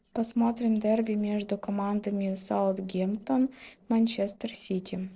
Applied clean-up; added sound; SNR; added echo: neural separator model SepFormer DNS4.